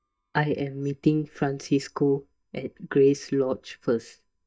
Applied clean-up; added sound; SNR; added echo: neural mask model DeepFilterNet 3.